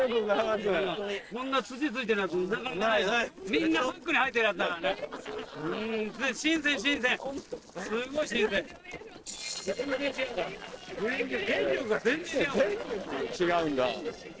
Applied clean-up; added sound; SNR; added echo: neural separator model SepFormer DNS4.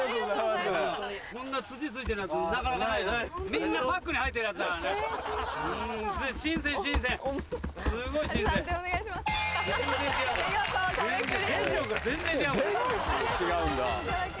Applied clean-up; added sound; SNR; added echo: none; Typing; 10 dB; none.